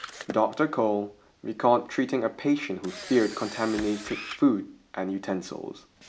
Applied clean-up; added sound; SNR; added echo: none; Camera; 17 dB; none.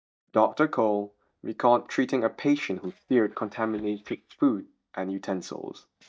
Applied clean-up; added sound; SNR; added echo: neural mask model DeepFilterNet 3.